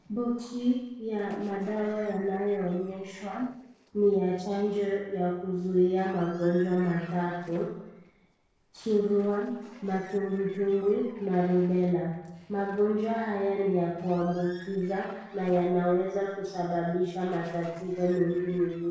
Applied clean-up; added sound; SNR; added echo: neural separator model SepFormer DNS4.